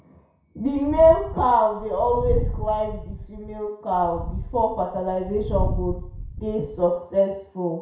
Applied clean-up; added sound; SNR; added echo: none; Wind; 6 dB; reverberation time 0.6 s.